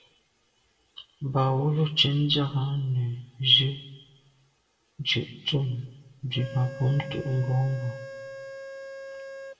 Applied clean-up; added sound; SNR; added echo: none; Organ; 12 dB; reverberation time 0.8 s.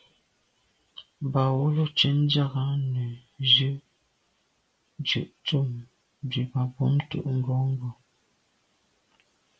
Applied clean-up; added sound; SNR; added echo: none; none; none; none.